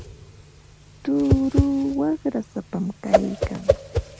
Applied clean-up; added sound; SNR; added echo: none; Whoosh, swoosh, swish; 0 dB; none.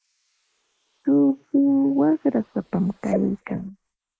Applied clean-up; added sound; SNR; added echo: neural mask model Resemble Enhance denoiser.